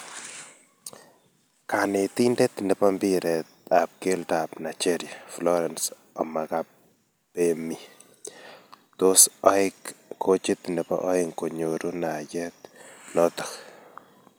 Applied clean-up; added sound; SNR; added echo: none; none; none; none.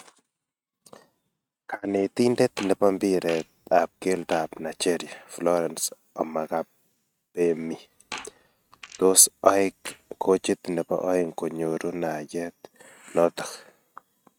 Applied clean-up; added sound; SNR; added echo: neural mask model RNNoise.